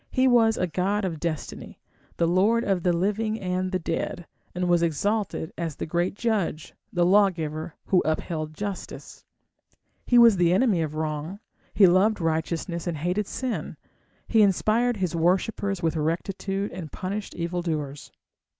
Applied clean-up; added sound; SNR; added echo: none; none; none; none.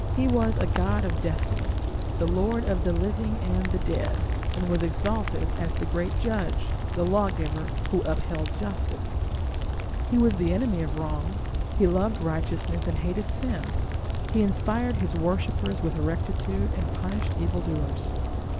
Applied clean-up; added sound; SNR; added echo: none; Rain; -2 dB; none.